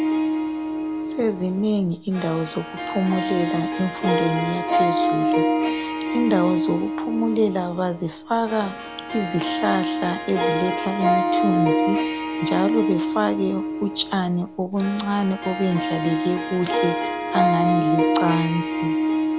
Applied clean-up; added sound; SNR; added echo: none; Harp; -1 dB; none.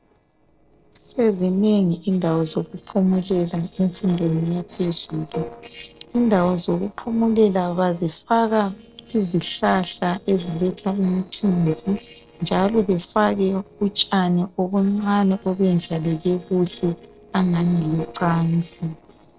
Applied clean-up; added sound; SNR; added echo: neural separator model SepFormer DNS4.